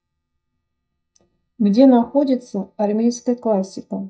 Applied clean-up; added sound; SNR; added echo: neural mask model DeepFilterNet 3.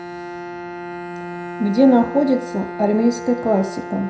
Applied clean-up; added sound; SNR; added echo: none; Bowed string instrument; 11 dB; reverberation time 0.4 s.